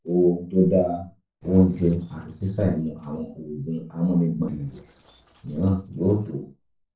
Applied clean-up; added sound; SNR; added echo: neural separator model SepFormer DNS4.